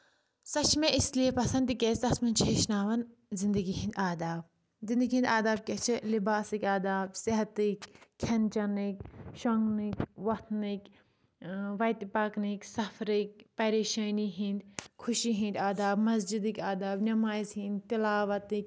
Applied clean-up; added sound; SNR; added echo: none; none; none; none.